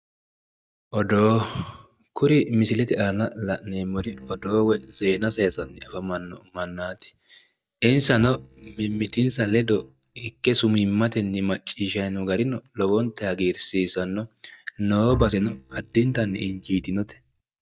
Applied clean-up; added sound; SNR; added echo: neural mask model DeepFilterNet 3.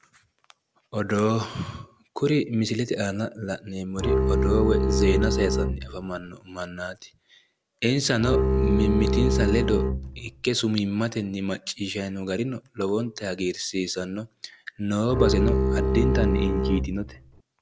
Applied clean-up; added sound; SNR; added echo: none; Bowed string instrument; -4 dB; none.